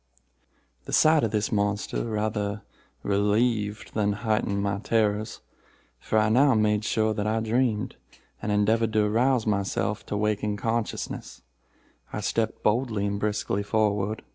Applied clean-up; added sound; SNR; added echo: none; none; none; none.